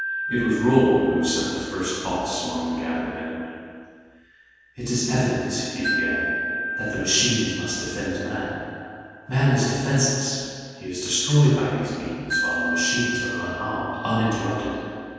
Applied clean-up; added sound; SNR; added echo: none; Wind chime; 8 dB; reverberation time 2.1 s.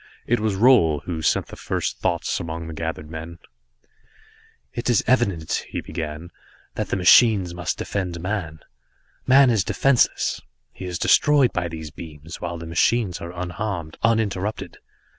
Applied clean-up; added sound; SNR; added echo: none; none; none; none.